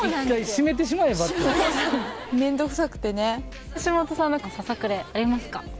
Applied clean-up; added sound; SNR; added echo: none; Zipper (clothing); 18 dB; none.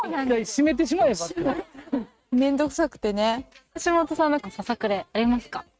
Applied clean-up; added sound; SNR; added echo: neural mask model RNNoise.